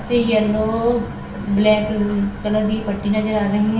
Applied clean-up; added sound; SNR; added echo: none; Gull, seagull / Fowl; 19 dB; reverberation time 0.7 s.